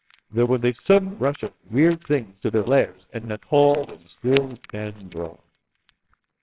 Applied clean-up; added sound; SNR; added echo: neural separator model SepFormer WHAMR!.